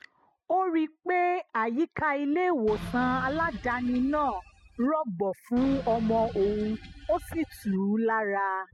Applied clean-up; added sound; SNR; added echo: classical method spectral subtraction.